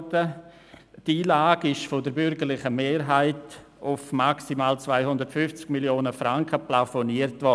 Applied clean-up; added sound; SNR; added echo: none; none; none; none.